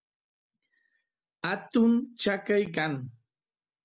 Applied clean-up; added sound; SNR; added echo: none; none; none; none.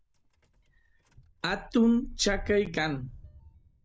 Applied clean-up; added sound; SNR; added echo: none; Engine starting / Motor vehicle (road); 14 dB; none.